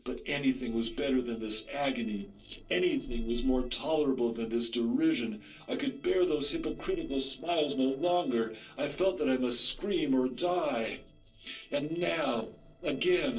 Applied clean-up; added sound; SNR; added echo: neural separator model SepFormer DNS4.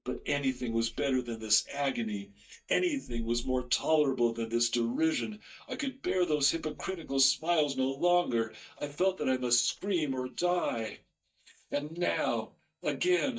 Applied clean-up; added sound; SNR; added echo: neural mask model DeepFilterNet 3.